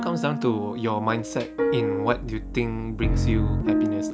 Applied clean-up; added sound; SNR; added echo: none; Piano; -1 dB; none.